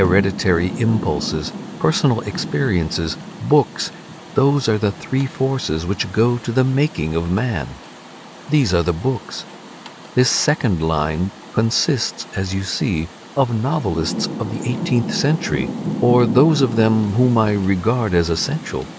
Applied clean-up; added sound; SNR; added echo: none; Rain; 11 dB; none.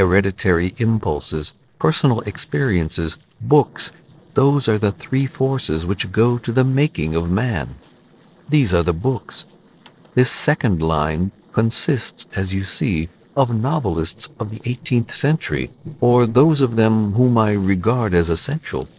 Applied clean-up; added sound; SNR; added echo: neural separator model SepFormer DNS4.